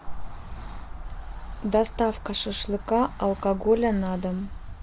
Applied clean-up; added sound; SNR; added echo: none; none; none; none.